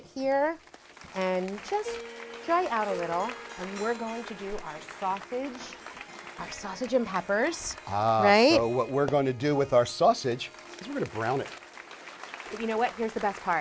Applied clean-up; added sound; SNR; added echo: none; Harp + Applause; 15 dB; none.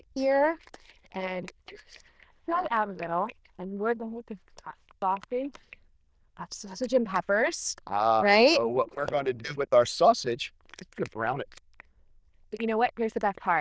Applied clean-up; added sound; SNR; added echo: neural diffusion model UNIVERSE++.